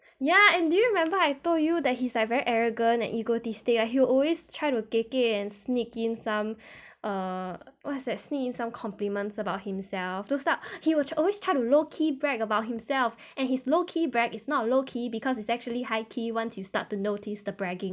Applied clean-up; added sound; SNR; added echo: none; none; none; none.